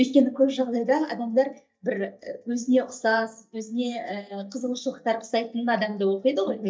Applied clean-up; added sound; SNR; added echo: neural mask model DeepFilterNet 3.